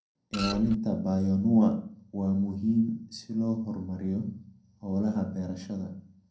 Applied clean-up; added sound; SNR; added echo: none; Printer; 7 dB; reverberation time 0.6 s.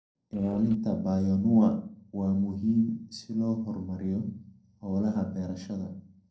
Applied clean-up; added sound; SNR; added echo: neural separator model SepFormer DNS4.